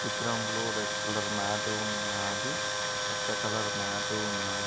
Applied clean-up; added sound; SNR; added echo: none; Tools; -5 dB; none.